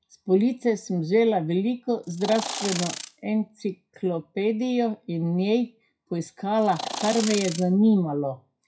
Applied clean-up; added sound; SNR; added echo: classical method WPE with log-MMSE.